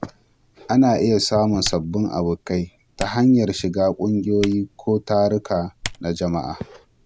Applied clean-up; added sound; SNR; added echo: none; Typing; 18 dB; none.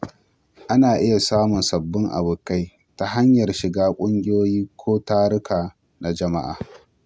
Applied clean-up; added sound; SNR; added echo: none; none; none; none.